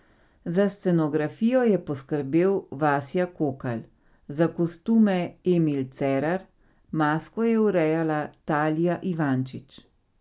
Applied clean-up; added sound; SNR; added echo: none; none; none; none.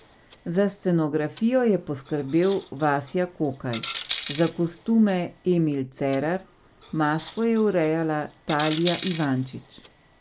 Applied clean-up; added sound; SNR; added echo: none; Coin (dropping); 16 dB; none.